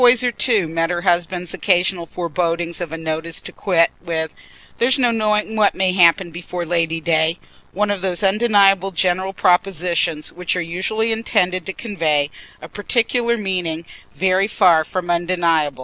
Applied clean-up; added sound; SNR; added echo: none; none; none; none.